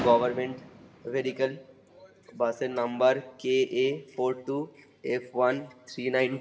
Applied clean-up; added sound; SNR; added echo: none; Fireworks; 17 dB; reverberation time 0.6 s.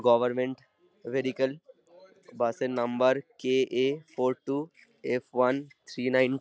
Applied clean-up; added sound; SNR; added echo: none; none; none; none.